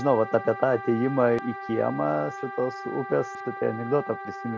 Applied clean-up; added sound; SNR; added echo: none; Wind instrument, woodwind instrument; 11 dB; none.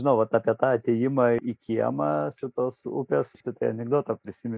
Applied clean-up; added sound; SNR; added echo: neural mask model Resemble Enhance denoiser.